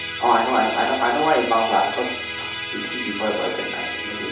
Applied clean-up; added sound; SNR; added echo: none; Musical instrument; 7 dB; reverberation time 2.8 s.